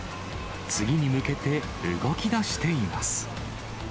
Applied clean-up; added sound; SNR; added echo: none; Stream; 17 dB; none.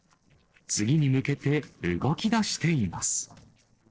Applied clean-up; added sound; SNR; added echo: neural separator model SepFormer DNS4.